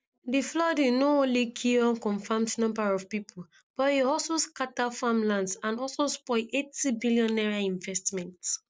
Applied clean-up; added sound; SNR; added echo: none; none; none; none.